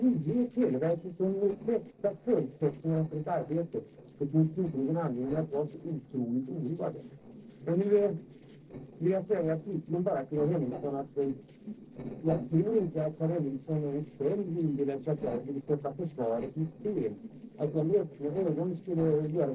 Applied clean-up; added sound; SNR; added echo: neural separator model SepFormer DNS4.